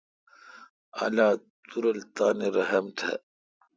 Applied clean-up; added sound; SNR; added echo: none; none; none; none.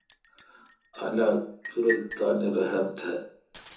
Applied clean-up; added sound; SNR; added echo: none; Liquid; 12 dB; reverberation time 0.6 s.